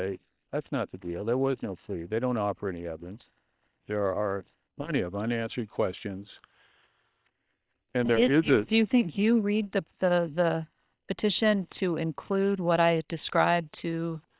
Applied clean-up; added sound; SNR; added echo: neural separator model SepFormer WHAM!.